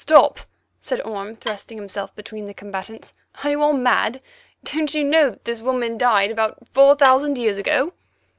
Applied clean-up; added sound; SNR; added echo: none; Wood; 16 dB; none.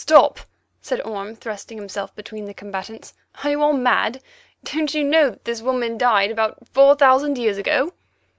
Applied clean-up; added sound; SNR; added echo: none; none; none; none.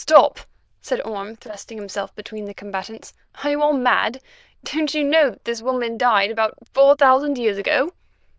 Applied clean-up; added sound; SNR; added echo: neural diffusion model UNIVERSE++.